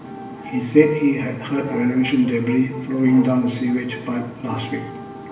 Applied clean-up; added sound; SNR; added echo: none; Brass instrument; 16 dB; reverberation time 0.8 s.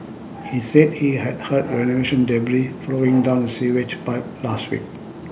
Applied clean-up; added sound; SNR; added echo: none; none; none; none.